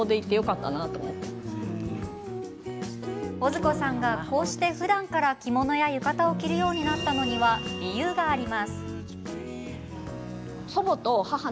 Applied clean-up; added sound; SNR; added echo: none; none; none; none.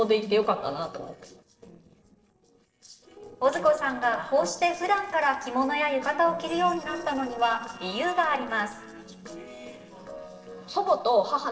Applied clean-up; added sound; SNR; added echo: neural separator model SepFormer DNS4.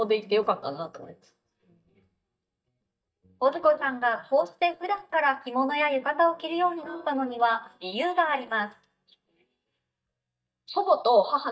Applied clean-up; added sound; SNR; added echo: neural mask model DeepFilterNet 3.